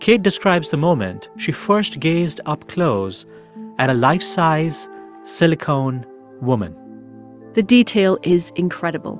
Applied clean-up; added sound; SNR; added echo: none; none; none; none.